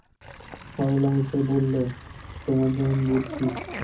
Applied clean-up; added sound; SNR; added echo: none; Sink (filling or washing); 13 dB; reverberation time 0.3 s.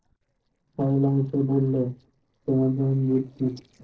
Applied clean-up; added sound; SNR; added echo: neural separator model SepFormer DNS4.